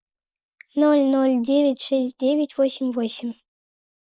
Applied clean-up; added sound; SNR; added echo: neural mask model Resemble Enhance denoiser.